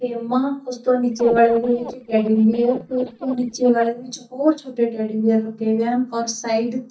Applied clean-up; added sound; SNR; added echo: neural mask model DeepFilterNet 3.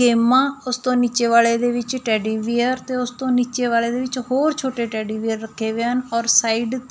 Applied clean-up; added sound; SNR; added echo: none; none; none; none.